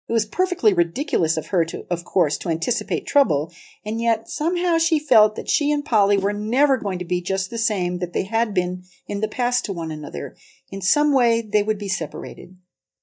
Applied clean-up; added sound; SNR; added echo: neural mask model DeepFilterNet 3.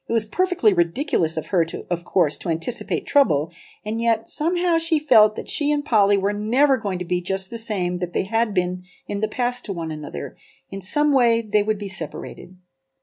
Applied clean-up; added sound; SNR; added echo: none; none; none; none.